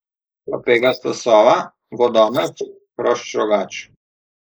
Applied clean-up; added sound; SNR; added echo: neural mask model Resemble Enhance denoiser.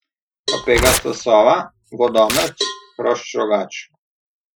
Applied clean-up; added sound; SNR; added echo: classical method Wiener filter.